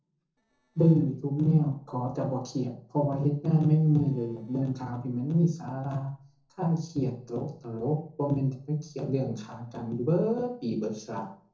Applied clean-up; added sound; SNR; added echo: neural separator model SepFormer DNS4.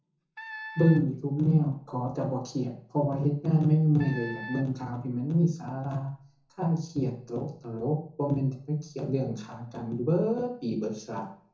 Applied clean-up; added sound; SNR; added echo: none; Wind instrument, woodwind instrument; 14 dB; reverberation time 0.6 s.